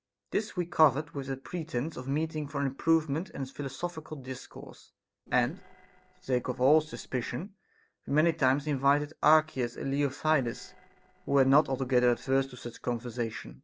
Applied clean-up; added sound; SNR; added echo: neural separator model SepFormer DNS4.